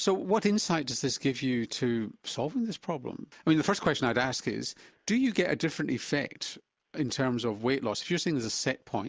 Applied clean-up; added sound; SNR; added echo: none; none; none; none.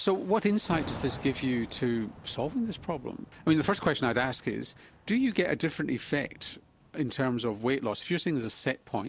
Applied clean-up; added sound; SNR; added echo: none; Thunder / Rain; 17 dB; none.